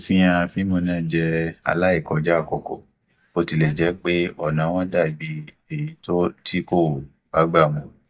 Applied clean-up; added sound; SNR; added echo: neural mask model DeepFilterNet 3.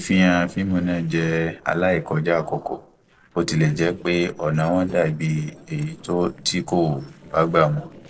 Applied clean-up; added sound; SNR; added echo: neural separator model SepFormer DNS4.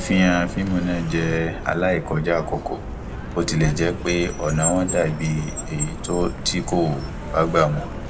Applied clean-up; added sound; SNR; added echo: none; Car; 7 dB; reverberation time 1.9 s.